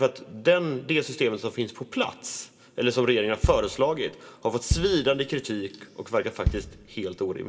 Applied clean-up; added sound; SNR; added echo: none; Bass drum; 3 dB; reverberation time 1.7 s.